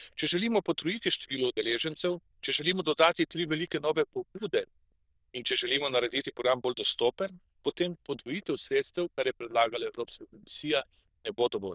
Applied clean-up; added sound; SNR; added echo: neural diffusion model UNIVERSE++.